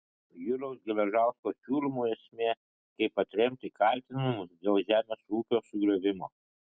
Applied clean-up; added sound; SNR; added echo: none; none; none; none.